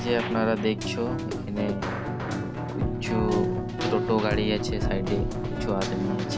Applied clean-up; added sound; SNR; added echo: none; Keyboard (musical); -1 dB; none.